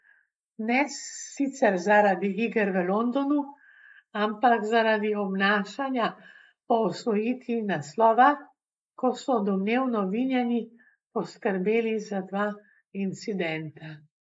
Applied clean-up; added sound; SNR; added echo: neural mask model Resemble Enhance denoiser.